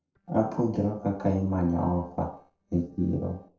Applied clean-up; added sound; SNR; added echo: neural separator model SepFormer DNS4.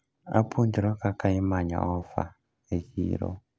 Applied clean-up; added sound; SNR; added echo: none; none; none; none.